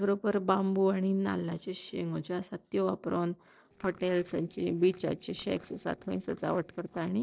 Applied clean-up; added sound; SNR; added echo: neural separator model SepFormer DNS4.